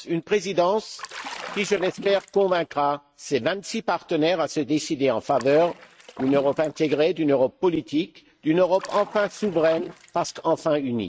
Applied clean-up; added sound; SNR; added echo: neural mask model RNNoise.